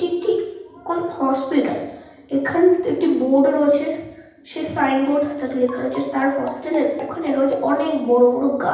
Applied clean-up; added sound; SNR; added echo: none; Marimba, xylophone; 19 dB; reverberation time 0.9 s.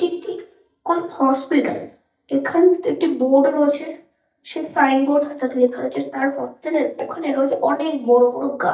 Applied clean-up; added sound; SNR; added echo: neural mask model DeepFilterNet 3.